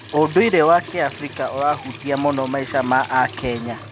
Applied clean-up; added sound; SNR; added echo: none; Trickle, dribble / Sink (filling or washing) / Water tap, faucet; 13 dB; none.